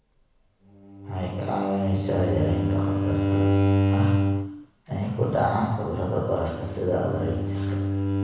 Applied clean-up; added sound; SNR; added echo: none; Bowed string instrument; -2 dB; reverberation time 1.0 s.